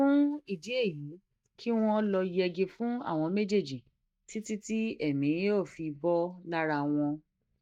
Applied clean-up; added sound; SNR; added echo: neural mask model DeepFilterNet 3.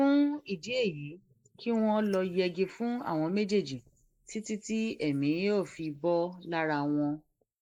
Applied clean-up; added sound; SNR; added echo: neural mask model Resemble Enhance denoiser.